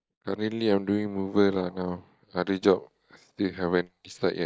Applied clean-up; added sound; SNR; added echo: neural mask model DeepFilterNet 3.